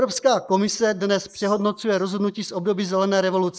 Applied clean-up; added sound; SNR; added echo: neural mask model Resemble Enhance denoiser.